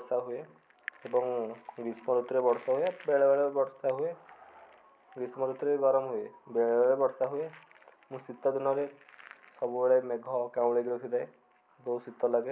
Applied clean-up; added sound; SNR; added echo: none; none; none; none.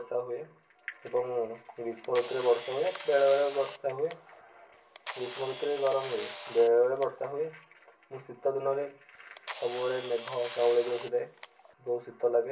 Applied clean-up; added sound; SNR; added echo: none; Camera; 14 dB; reverberation time 0.1 s.